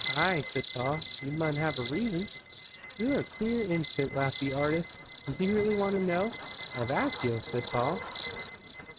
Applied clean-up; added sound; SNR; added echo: neural mask model RNNoise.